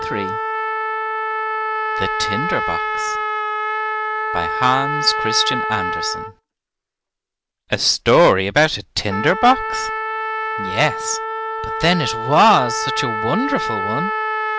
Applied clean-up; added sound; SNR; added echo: none; Trumpet; 2 dB; none.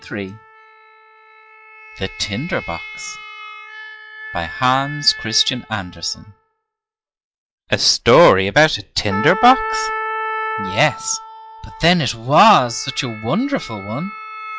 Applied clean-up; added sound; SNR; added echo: classical method log-MMSE.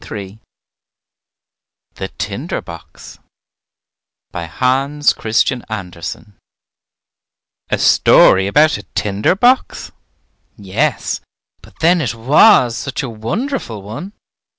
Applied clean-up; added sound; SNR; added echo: none; none; none; none.